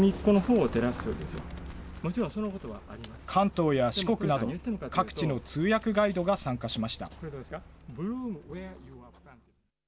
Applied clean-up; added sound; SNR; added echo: none; none; none; none.